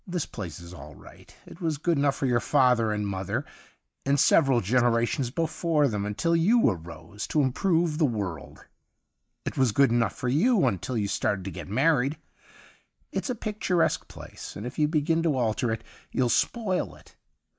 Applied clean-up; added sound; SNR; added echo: neural mask model Resemble Enhance denoiser.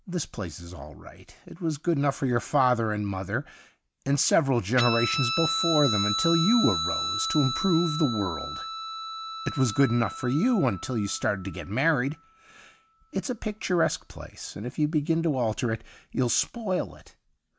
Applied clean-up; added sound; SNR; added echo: none; Guitar; 8 dB; none.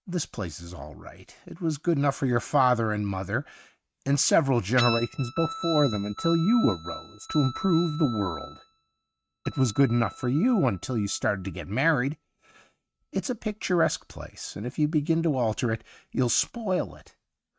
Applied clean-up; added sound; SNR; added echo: neural mask model RNNoise.